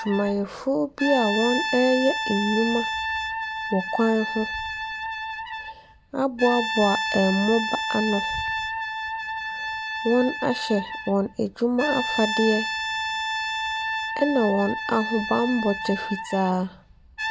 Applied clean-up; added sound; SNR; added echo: none; Brass instrument; 4 dB; none.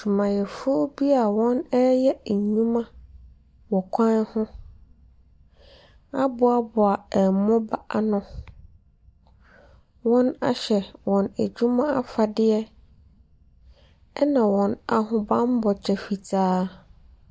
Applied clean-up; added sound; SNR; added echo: none; none; none; none.